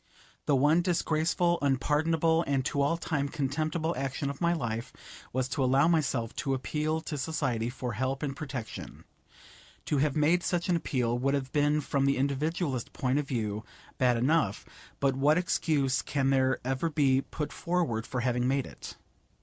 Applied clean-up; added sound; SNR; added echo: none; none; none; none.